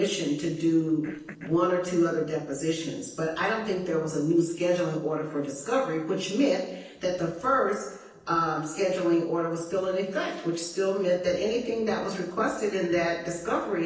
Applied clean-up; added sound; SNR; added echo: neural separator model SepFormer DNS4.